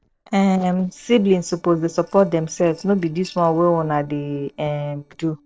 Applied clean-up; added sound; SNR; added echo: neural separator model SepFormer DNS4.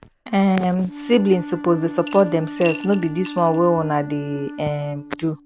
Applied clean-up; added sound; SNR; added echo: none; Wind instrument, woodwind instrument + Coin (dropping) / Glass; 12 dB; none.